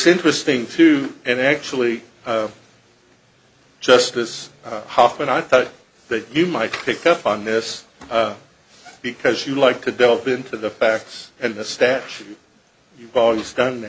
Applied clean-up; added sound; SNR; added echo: none; none; none; none.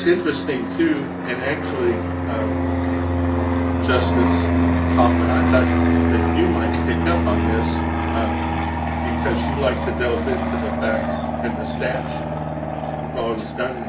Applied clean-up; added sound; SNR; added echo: none; Fixed-wing aircraft, airplane; -5 dB; reverberation time 0.2 s.